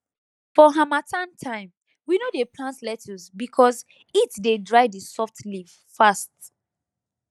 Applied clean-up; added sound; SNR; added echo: neural mask model DeepFilterNet 3.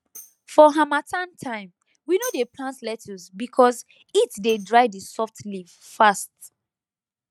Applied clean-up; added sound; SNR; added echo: neural mask model RNNoise.